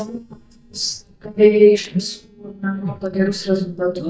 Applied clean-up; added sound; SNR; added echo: neural mask model DeepFilterNet 3.